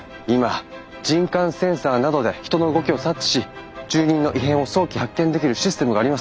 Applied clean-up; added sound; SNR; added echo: none; none; none; none.